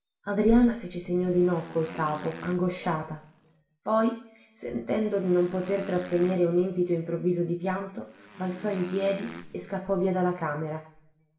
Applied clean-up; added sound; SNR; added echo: none; Motorcycle; 18 dB; reverberation time 0.6 s.